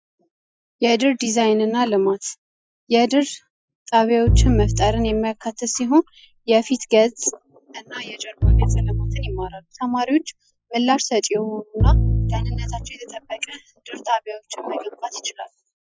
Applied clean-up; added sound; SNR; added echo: classical method Wiener filter.